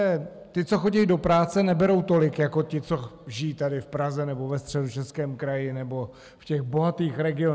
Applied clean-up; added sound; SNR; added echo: none; none; none; none.